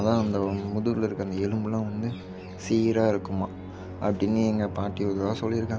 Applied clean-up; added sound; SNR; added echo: none; Musical instrument; 11 dB; none.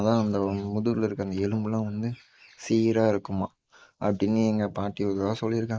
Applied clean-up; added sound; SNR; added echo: neural mask model Resemble Enhance denoiser.